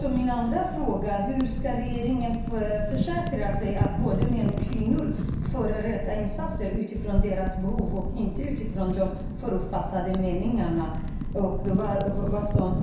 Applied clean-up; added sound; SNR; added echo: none; Wind / Fire; 0 dB; reverberation time 0.7 s.